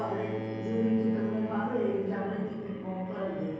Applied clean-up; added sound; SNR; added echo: none; Bowed string instrument; 9 dB; reverberation time 1.3 s.